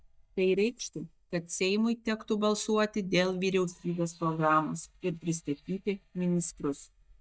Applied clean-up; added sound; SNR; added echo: neural mask model DeepFilterNet 3.